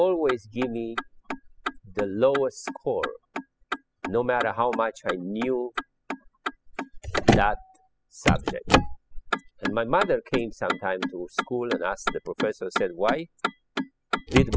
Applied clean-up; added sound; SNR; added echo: classical method spectral subtraction.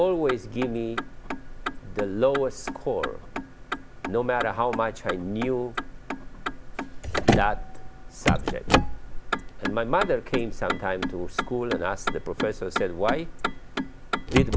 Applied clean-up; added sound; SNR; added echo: none; Motor vehicle (road); 0 dB; none.